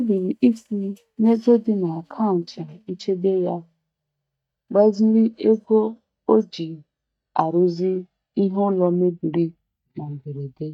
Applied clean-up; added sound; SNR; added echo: neural mask model DeepFilterNet 3.